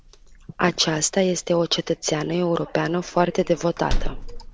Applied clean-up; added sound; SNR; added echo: none; Slam; 7 dB; none.